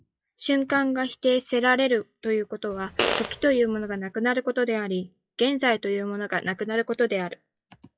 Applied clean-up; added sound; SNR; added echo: classical method log-MMSE.